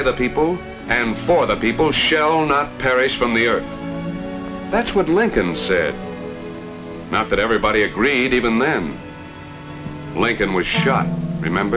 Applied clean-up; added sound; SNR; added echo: none; none; none; none.